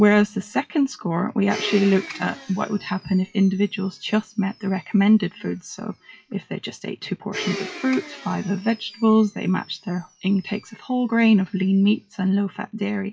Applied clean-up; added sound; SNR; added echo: classical method WPE with log-MMSE.